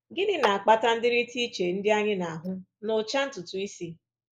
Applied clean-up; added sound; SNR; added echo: neural mask model Resemble Enhance denoiser.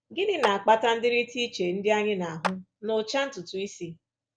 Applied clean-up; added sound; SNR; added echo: none; Clapping; 11 dB; none.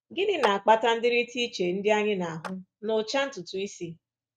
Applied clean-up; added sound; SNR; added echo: neural mask model RNNoise.